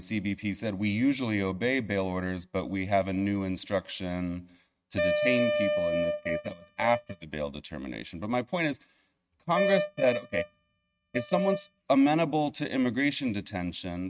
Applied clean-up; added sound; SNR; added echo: neural mask model RNNoise.